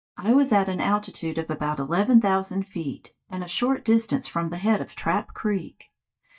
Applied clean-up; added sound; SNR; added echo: neural mask model DeepFilterNet 3.